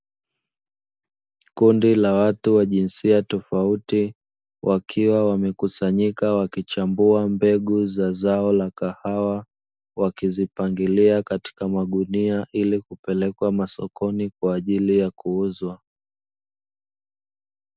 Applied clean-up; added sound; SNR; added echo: none; none; none; none.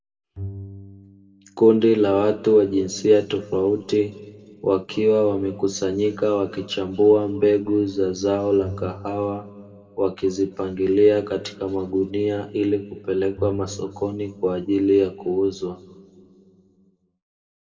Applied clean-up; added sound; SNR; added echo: none; Bowed string instrument; 19 dB; reverberation time 1.9 s.